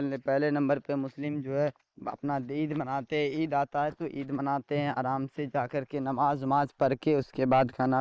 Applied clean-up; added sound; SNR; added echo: neural mask model Resemble Enhance denoiser.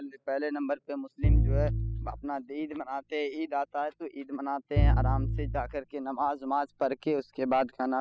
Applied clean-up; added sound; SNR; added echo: classical method spectral subtraction.